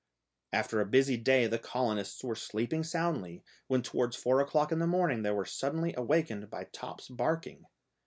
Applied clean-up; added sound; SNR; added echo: none; none; none; none.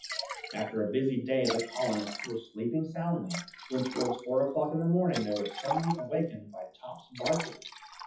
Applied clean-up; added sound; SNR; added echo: classical method WPE with log-MMSE.